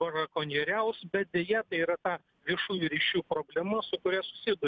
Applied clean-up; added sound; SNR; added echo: none; none; none; none.